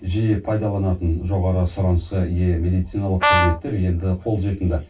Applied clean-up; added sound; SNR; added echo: none; Brass instrument; 1 dB; reverberation time 0.2 s.